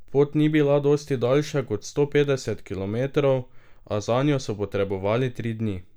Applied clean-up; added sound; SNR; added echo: none; none; none; none.